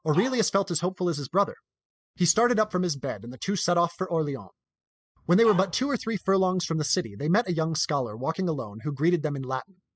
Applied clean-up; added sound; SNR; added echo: classical method spectral subtraction.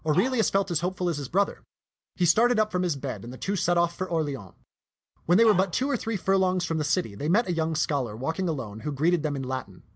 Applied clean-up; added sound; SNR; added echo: none; Dog; 13 dB; none.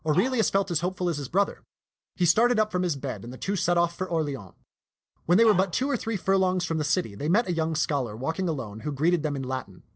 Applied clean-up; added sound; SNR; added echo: neural separator model SepFormer DNS4.